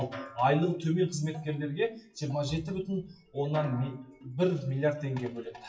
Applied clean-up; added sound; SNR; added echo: classical method WPE with log-MMSE.